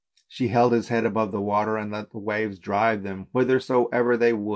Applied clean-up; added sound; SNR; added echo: none; none; none; none.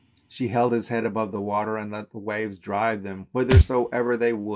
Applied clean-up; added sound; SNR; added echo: none; Thump, thud; 2 dB; none.